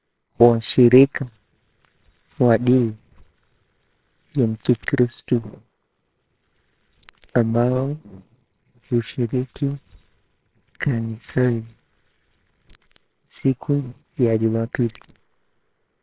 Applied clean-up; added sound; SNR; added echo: neural separator model SepFormer WHAMR!.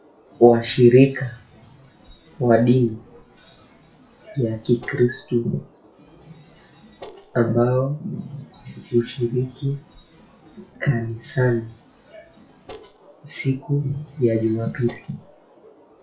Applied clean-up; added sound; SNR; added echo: classical method WPE with log-MMSE.